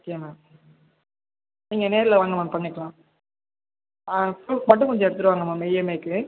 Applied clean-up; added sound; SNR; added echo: none; none; none; none.